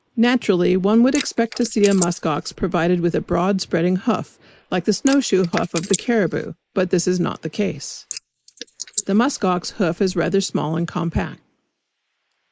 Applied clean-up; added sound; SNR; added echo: neural mask model Resemble Enhance denoiser.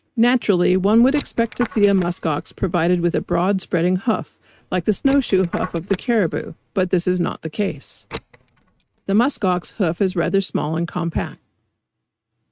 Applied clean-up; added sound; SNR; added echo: neural mask model RNNoise.